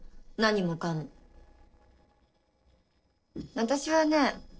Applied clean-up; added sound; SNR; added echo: neural separator model SepFormer DNS4.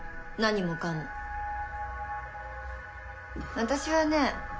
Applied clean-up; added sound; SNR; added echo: none; none; none; none.